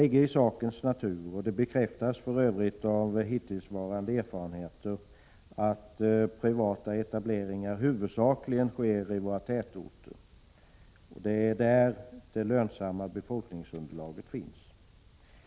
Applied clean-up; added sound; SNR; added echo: none; none; none; none.